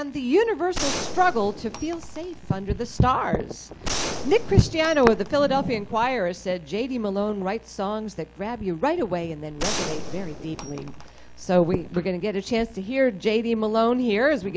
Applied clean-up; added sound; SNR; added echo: none; Gunshot, gunfire; 8 dB; none.